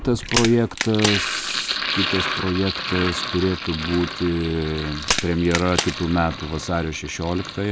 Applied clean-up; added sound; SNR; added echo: none; Crack + Sink (filling or washing); 4 dB; none.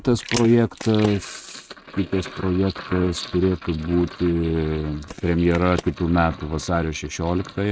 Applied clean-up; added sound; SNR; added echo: neural mask model RNNoise.